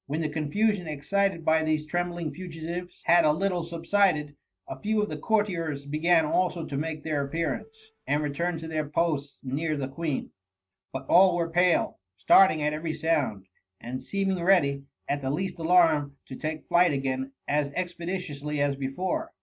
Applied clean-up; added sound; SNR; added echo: neural mask model RNNoise.